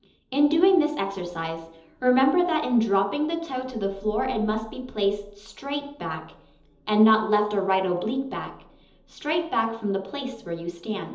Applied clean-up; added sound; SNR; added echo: none; none; none; reverberation time 1.2 s.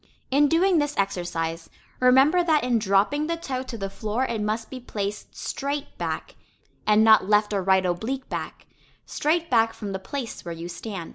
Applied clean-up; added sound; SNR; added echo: none; none; none; none.